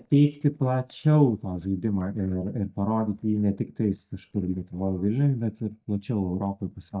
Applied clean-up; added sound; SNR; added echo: neural mask model DeepFilterNet 3.